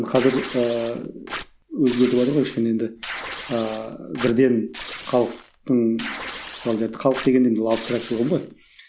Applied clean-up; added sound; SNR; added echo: none; Tearing; 11 dB; none.